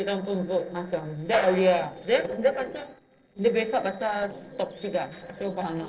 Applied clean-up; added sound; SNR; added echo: neural separator model SepFormer DNS4.